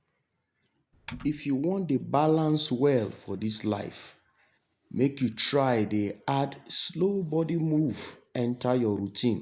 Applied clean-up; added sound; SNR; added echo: none; Typing; 15 dB; none.